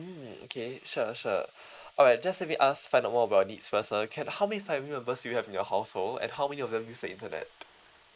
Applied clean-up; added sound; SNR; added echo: neural mask model Resemble Enhance denoiser.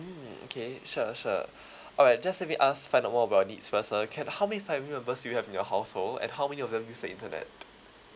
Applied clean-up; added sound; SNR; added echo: none; none; none; none.